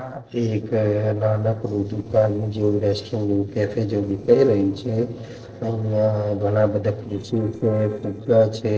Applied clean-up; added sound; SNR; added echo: neural separator model SepFormer DNS4.